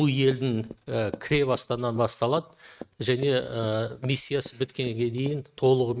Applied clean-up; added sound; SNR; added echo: neural mask model RNNoise.